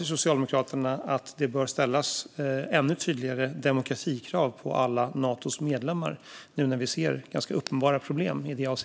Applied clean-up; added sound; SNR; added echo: none; none; none; none.